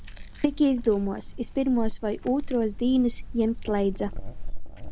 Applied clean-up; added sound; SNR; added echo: none; Chewing, mastication; 6 dB; none.